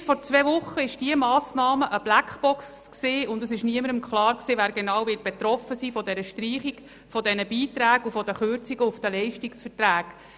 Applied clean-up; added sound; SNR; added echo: none; none; none; none.